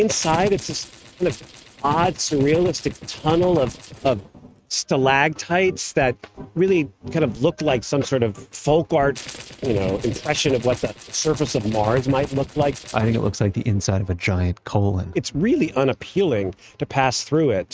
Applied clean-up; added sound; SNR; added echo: neural mask model RNNoise.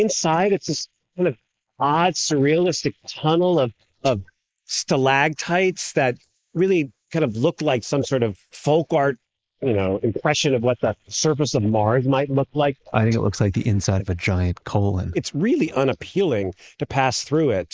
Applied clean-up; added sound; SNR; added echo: neural mask model Resemble Enhance denoiser.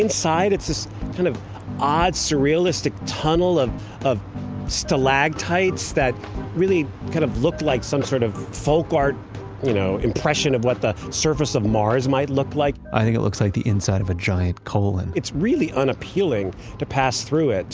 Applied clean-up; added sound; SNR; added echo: none; none; none; none.